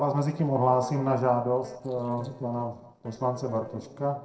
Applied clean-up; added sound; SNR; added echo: neural separator model SepFormer DNS4.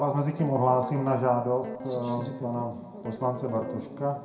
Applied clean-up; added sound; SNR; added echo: none; Guitar; 14 dB; reverberation time 0.4 s.